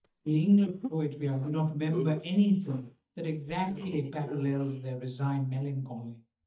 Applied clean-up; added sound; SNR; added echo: neural mask model DeepFilterNet 3.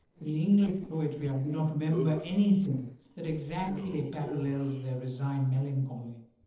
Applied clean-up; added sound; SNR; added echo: neural separator model SepFormer DNS4.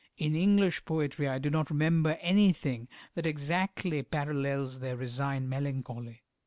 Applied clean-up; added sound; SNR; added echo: none; none; none; none.